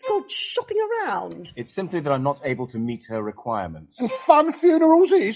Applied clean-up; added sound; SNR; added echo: classical method log-MMSE.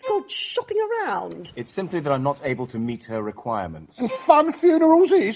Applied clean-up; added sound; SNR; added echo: none; Bowed string instrument; 18 dB; none.